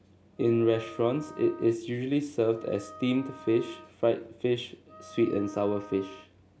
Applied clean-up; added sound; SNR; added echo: none; Wind instrument, woodwind instrument; 19 dB; none.